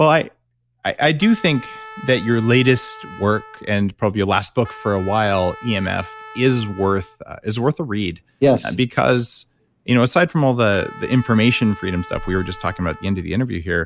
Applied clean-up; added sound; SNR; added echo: none; Trumpet; 19 dB; none.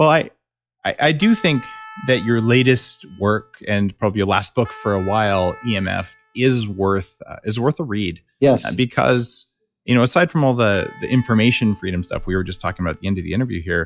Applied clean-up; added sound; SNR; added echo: classical method log-MMSE.